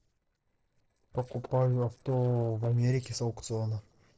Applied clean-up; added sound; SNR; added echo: neural separator model SepFormer DNS4.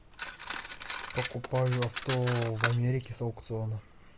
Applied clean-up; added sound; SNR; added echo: none; Cutlery, silverware; 4 dB; none.